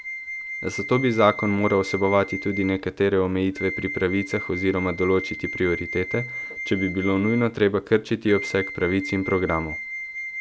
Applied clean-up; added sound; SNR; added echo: none; Wind instrument, woodwind instrument; 10 dB; none.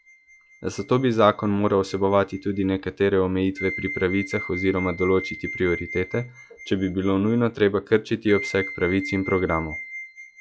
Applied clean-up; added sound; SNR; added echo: classical method log-MMSE.